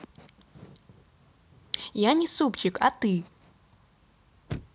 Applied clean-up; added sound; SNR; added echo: none; Chirp, tweet / Slam / Car; 19 dB; none.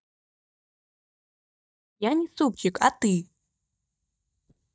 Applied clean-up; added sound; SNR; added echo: neural mask model DeepFilterNet 3.